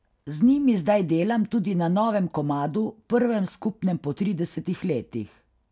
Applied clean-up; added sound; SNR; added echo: none; none; none; none.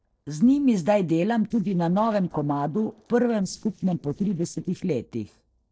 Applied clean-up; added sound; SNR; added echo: neural separator model SepFormer DNS4.